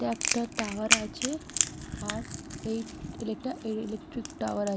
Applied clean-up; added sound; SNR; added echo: none; Crackle; 0 dB; none.